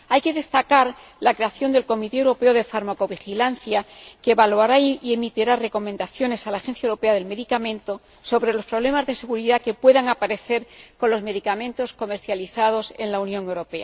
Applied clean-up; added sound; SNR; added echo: none; none; none; none.